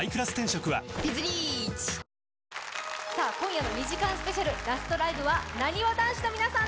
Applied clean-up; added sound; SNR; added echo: none; none; none; none.